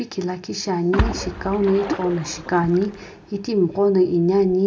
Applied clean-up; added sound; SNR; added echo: none; Splash, splatter; 9 dB; reverberation time 0.3 s.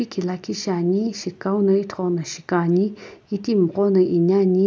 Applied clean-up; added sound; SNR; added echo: none; none; none; none.